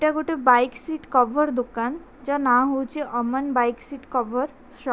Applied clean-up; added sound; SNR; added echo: none; none; none; none.